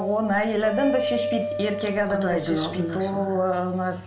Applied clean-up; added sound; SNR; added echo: none; Wind instrument, woodwind instrument; 6 dB; reverberation time 0.8 s.